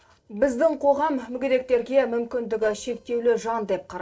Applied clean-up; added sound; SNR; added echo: neural separator model SepFormer DNS4.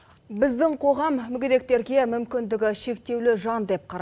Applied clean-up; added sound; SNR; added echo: none; none; none; none.